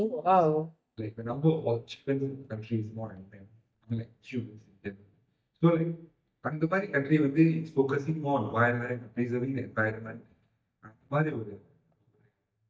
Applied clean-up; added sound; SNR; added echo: neural mask model DeepFilterNet 3.